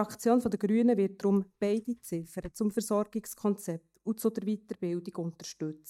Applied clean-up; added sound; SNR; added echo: neural mask model DeepFilterNet 3.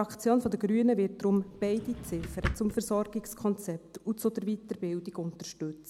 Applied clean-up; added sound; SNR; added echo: none; Drawer open or close; 9 dB; none.